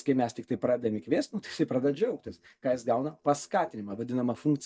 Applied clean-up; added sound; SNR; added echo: neural mask model DeepFilterNet 3.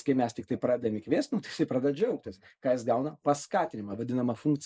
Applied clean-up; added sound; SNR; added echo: neural mask model Resemble Enhance denoiser.